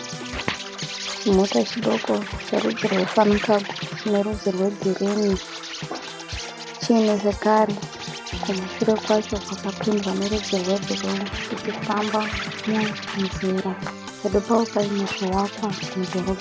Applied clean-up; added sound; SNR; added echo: none; Organ + Insect; 8 dB; none.